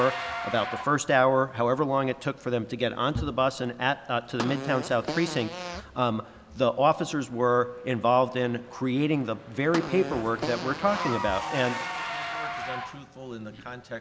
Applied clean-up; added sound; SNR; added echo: none; Fart + Engine / Car; 10 dB; none.